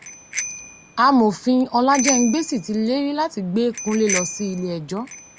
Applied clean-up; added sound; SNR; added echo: none; Bicycle bell; 10 dB; none.